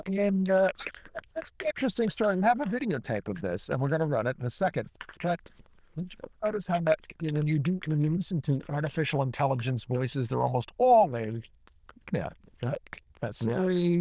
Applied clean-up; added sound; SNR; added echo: neural diffusion model UNIVERSE++.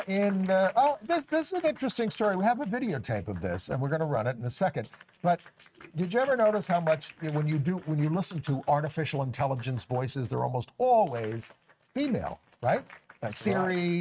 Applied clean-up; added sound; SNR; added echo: neural mask model RNNoise.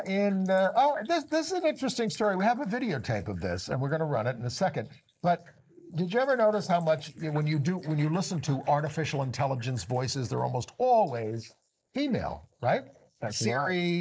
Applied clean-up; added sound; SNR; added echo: neural mask model Resemble Enhance denoiser.